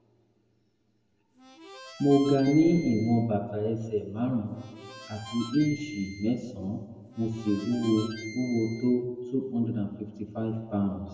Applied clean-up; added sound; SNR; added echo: none; Harmonica; 17 dB; reverberation time 1.2 s.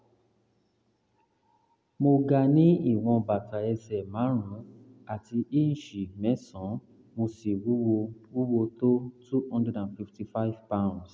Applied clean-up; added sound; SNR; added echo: none; none; none; none.